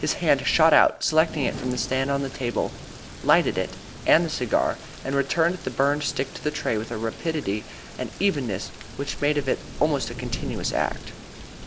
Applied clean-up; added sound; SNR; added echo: none; Thunder / Rain; 12 dB; none.